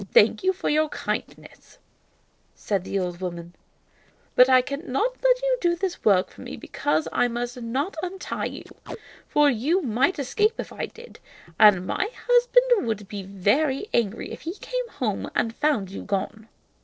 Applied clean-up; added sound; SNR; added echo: neural separator model SepFormer DNS4.